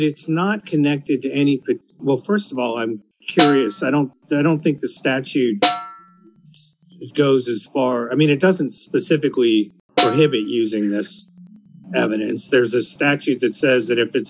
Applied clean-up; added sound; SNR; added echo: none; Snare drum; 4 dB; none.